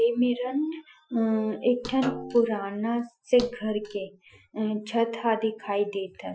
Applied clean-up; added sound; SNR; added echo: classical method Wiener filter.